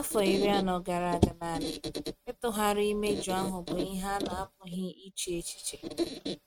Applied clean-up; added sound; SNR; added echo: neural mask model RNNoise.